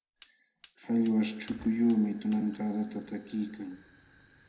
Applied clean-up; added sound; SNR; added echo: none; Fire; 17 dB; reverberation time 0.7 s.